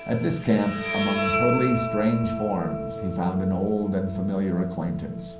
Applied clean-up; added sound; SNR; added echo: none; Bowed string instrument; 6 dB; reverberation time 0.6 s.